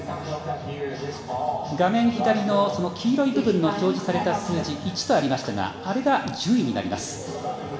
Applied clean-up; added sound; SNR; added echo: none; none; none; reverberation time 1.1 s.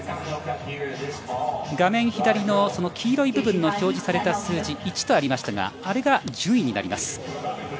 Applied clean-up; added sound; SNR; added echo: none; none; none; none.